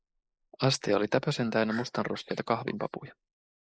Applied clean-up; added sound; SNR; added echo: neural mask model Resemble Enhance denoiser.